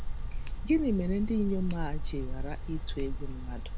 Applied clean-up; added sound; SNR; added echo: none; Tick; 0 dB; none.